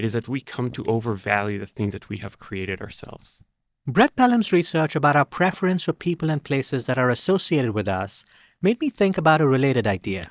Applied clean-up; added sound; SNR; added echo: neural mask model DeepFilterNet 3.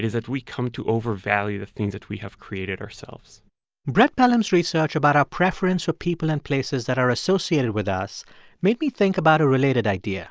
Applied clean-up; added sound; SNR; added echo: none; none; none; none.